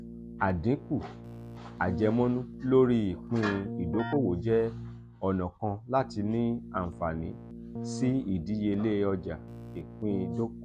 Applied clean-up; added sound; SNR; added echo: none; Keyboard (musical); 10 dB; none.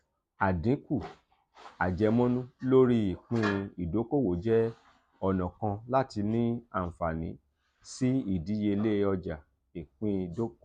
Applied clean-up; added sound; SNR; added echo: none; none; none; none.